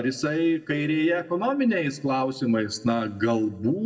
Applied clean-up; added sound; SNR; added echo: neural separator model SepFormer DNS4.